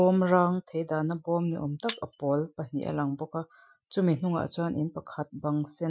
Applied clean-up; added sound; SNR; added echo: classical method Wiener filter.